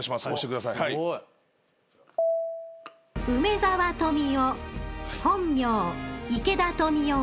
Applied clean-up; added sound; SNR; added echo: none; none; none; none.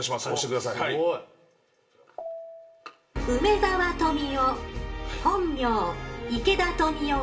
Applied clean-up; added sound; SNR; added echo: none; Wind instrument, woodwind instrument; 15 dB; reverberation time 0.4 s.